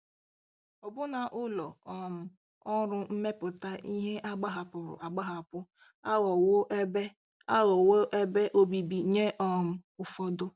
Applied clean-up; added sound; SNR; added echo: none; none; none; none.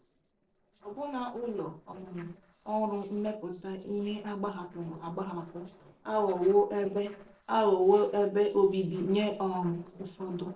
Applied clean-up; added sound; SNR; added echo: neural separator model SepFormer DNS4.